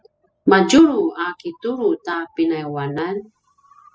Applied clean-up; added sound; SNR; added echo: classical method spectral subtraction.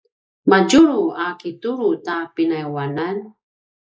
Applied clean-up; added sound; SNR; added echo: neural mask model Resemble Enhance denoiser.